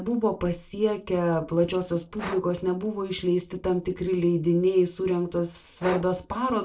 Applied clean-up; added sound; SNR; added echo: neural separator model SepFormer DNS4.